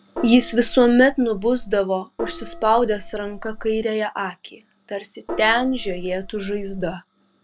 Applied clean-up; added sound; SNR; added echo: none; Gong; 11 dB; none.